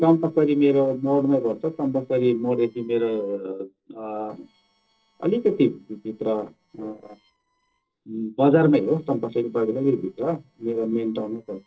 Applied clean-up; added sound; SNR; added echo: neural separator model SepFormer DNS4.